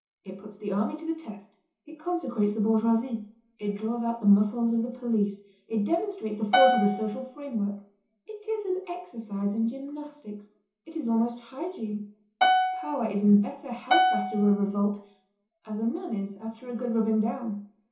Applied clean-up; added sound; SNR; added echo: none; Piano; -1 dB; reverberation time 0.6 s.